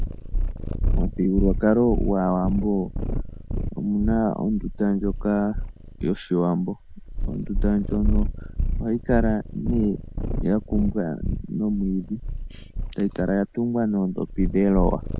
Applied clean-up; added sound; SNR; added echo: none; Purr; 2 dB; none.